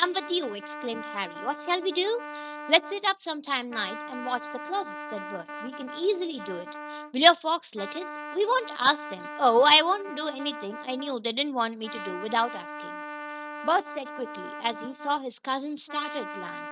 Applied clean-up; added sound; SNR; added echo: neural mask model RNNoise.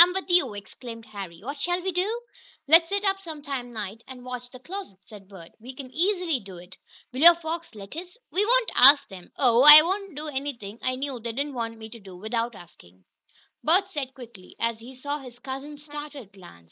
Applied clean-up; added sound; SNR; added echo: neural mask model Resemble Enhance denoiser.